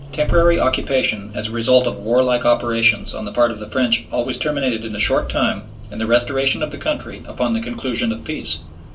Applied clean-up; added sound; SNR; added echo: none; Accelerating, revving, vroom; 10 dB; reverberation time 0.2 s.